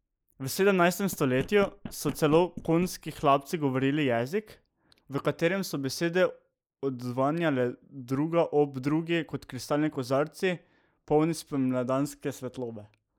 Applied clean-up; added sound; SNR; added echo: neural mask model Resemble Enhance denoiser.